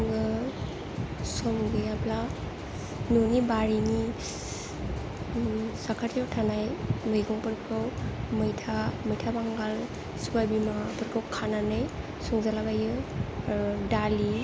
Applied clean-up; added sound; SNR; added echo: none; none; none; none.